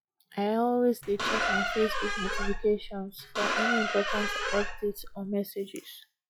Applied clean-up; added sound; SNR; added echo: classical method log-MMSE.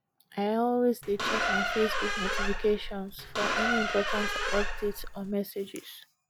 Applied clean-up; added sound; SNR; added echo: none; Squeak; -1 dB; none.